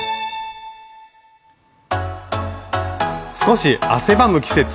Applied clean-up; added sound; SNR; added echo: none; none; none; none.